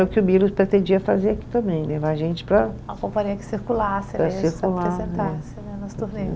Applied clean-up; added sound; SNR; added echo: none; Engine; 14 dB; none.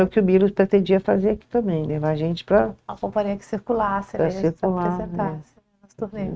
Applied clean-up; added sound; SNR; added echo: neural mask model RNNoise.